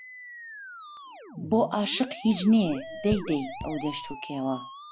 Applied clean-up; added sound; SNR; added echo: none; Musical instrument + Raindrop / Drip; 12 dB; none.